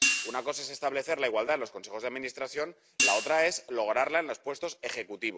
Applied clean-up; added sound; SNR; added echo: none; Hi-hat; 2 dB; none.